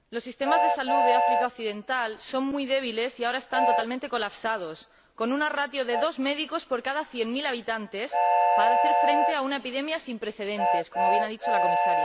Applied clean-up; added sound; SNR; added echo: none; Train; -3 dB; none.